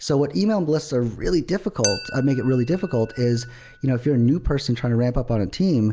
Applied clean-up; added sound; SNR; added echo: none; Chink, clink; 17 dB; none.